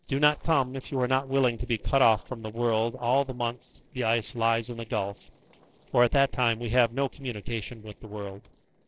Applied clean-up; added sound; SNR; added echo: neural separator model SepFormer DNS4.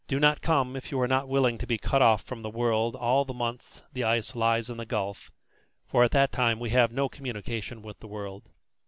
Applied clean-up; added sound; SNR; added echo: none; none; none; none.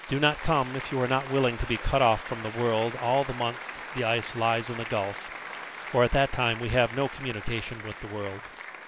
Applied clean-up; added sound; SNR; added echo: none; Applause; 11 dB; none.